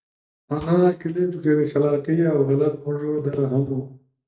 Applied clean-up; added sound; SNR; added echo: neural mask model DeepFilterNet 3.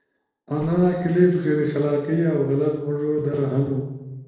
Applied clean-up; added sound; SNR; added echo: neural separator model SepFormer DNS4.